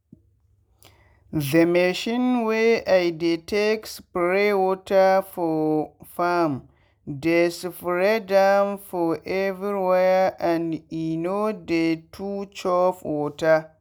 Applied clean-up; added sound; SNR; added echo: none; none; none; none.